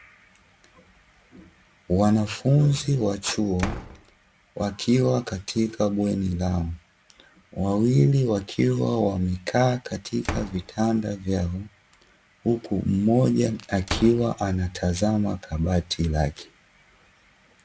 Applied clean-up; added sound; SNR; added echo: none; Slam; 14 dB; none.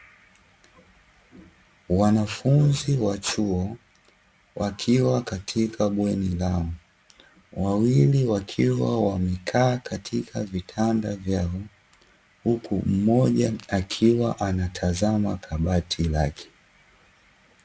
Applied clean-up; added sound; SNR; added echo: none; none; none; none.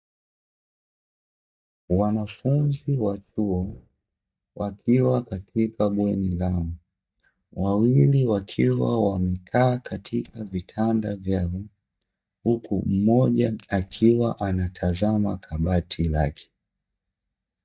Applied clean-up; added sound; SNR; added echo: neural mask model DeepFilterNet 3.